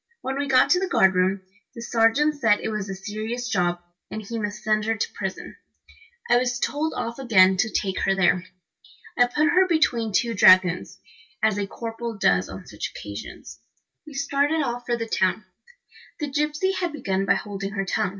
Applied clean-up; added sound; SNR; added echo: none; none; none; reverberation time 0.1 s.